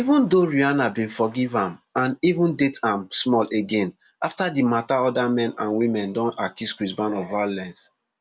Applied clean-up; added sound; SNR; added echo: none; none; none; none.